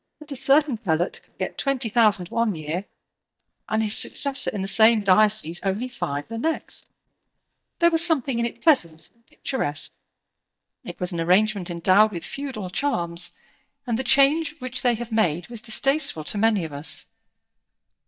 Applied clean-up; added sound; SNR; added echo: neural mask model DeepFilterNet 3.